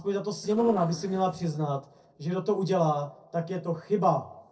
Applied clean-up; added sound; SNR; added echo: neural separator model SepFormer DNS4.